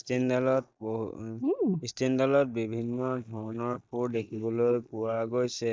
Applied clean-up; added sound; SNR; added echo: neural mask model DeepFilterNet 3.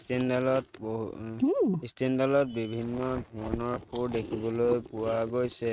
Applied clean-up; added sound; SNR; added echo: neural mask model RNNoise.